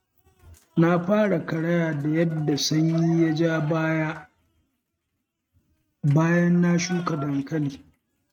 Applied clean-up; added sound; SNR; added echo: neural mask model RNNoise.